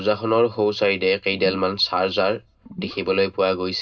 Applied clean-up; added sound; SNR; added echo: none; Gurgling / Liquid; 18 dB; reverberation time 0.2 s.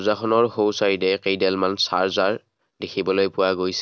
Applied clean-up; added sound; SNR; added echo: none; none; none; none.